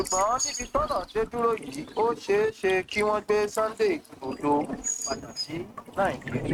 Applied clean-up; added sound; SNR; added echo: neural mask model RNNoise.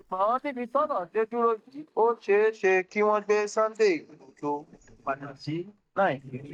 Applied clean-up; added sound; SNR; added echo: neural mask model DeepFilterNet 3.